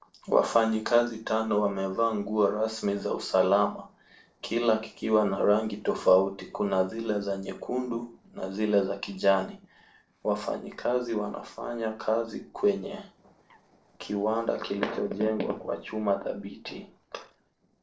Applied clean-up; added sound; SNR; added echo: neural separator model SepFormer DNS4.